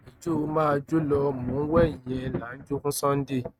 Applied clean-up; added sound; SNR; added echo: neural mask model RNNoise.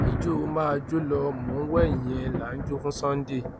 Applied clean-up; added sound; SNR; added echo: none; Thunder; 3 dB; none.